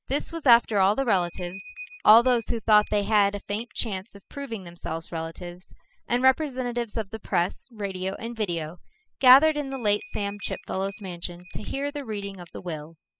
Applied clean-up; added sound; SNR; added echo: classical method spectral subtraction.